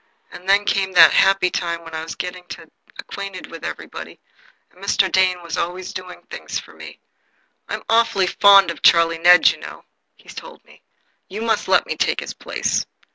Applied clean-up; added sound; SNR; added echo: none; none; none; none.